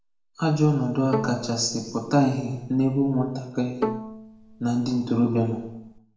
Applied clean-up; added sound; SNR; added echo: none; Bowed string instrument; 10 dB; reverberation time 0.8 s.